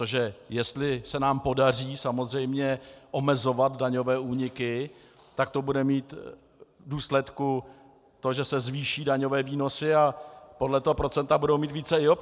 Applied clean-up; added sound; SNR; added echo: none; none; none; none.